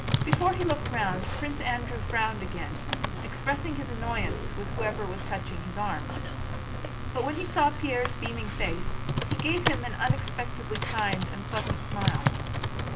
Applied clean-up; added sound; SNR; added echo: none; Computer keyboard; -2 dB; reverberation time 0.2 s.